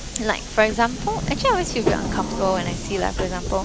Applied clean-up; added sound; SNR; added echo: none; Subway, metro, underground; 4 dB; none.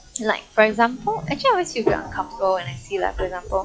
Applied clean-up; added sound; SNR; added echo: classical method log-MMSE.